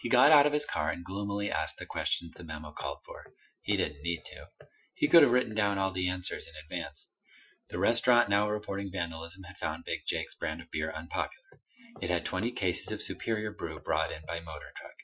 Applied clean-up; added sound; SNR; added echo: classical method Wiener filter.